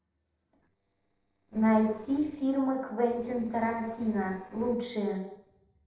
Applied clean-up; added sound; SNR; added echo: neural separator model SepFormer DNS4.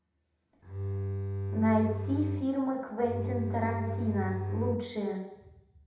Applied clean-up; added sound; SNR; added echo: none; Bowed string instrument; 2 dB; reverberation time 0.8 s.